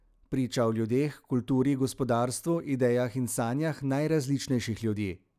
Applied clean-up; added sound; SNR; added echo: none; none; none; none.